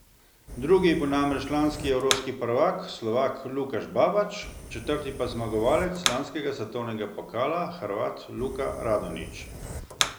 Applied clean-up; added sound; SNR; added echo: none; Fire; 9 dB; none.